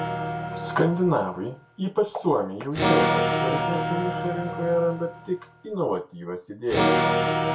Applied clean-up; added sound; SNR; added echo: none; Electric guitar / Acoustic guitar; -1 dB; reverberation time 0.2 s.